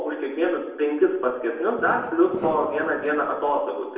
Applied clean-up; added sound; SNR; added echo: none; Fireworks; 12 dB; reverberation time 0.8 s.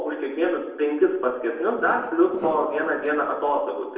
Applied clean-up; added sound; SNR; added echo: neural separator model SepFormer DNS4.